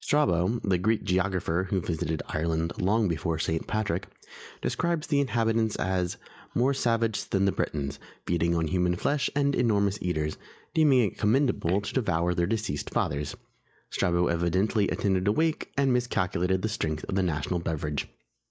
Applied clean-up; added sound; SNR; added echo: neural mask model DeepFilterNet 3.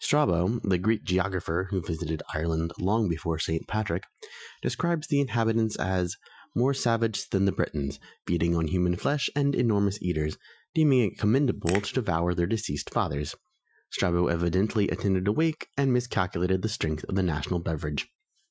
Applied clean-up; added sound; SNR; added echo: classical method Wiener filter.